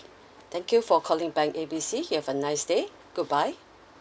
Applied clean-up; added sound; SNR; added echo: none; none; none; none.